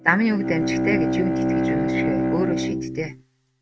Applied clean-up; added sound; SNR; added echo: neural mask model RNNoise.